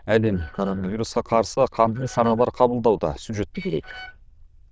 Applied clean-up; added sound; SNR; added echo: neural diffusion model UNIVERSE++.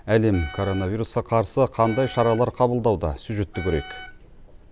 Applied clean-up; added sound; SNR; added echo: none; Wind instrument, woodwind instrument; 18 dB; none.